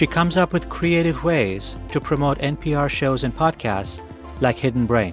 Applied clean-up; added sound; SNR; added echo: none; none; none; none.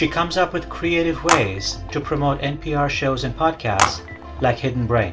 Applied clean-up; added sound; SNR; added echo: none; Telephone; 6 dB; reverberation time 0.2 s.